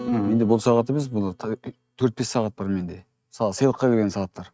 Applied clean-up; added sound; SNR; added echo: neural mask model RNNoise.